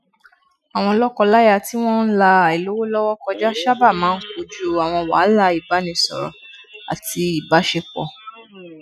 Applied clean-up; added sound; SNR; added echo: classical method Wiener filter.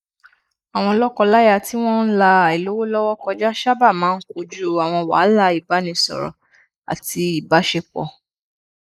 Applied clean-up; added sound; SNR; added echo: neural mask model Resemble Enhance denoiser.